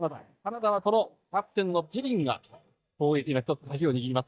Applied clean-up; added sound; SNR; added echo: neural mask model DeepFilterNet 3.